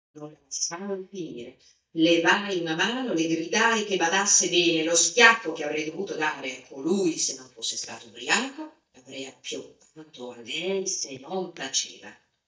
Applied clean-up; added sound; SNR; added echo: neural mask model DeepFilterNet 3.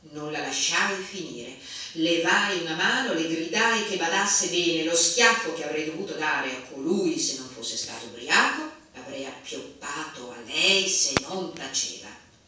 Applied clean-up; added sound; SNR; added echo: none; Fireworks; 18 dB; reverberation time 0.7 s.